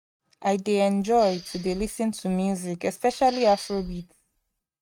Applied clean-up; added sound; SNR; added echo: neural mask model RNNoise.